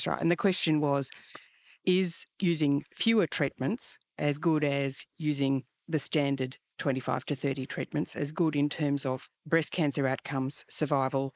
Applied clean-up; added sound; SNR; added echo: neural mask model Resemble Enhance denoiser.